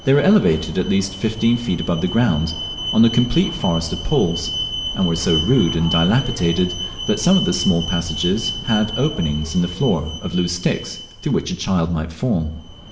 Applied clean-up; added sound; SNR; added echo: none; Alarm; 9 dB; reverberation time 0.8 s.